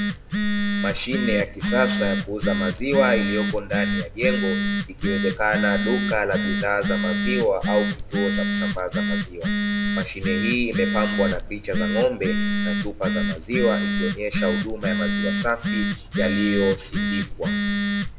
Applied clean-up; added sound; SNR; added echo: none; Telephone; -2 dB; reverberation time 0.6 s.